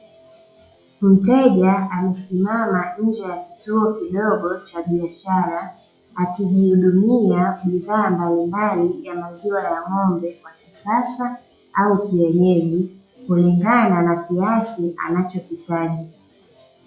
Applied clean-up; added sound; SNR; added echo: classical method log-MMSE.